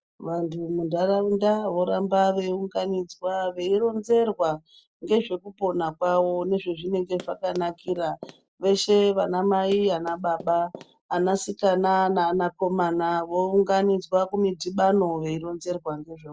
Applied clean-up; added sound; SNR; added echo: neural separator model SepFormer DNS4.